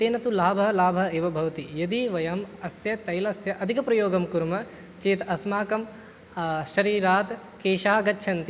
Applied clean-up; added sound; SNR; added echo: none; none; none; none.